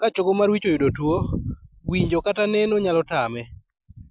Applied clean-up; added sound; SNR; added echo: none; none; none; none.